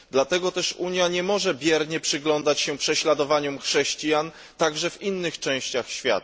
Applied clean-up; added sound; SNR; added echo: none; none; none; none.